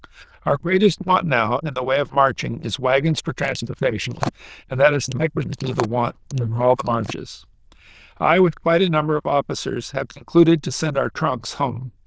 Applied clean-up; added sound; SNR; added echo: neural diffusion model UNIVERSE++.